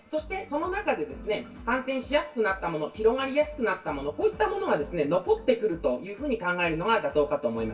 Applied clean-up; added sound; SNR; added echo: none; none; none; reverberation time 0.1 s.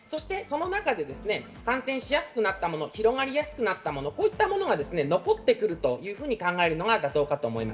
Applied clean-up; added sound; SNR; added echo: none; none; none; none.